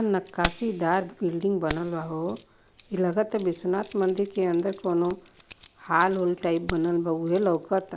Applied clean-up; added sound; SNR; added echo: none; Keys jangling; 12 dB; none.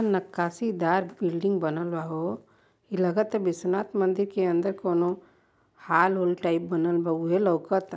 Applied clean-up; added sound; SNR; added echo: none; none; none; none.